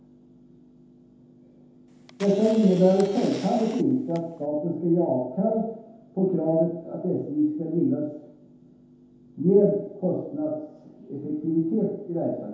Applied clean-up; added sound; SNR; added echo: none; Camera; 19 dB; reverberation time 0.8 s.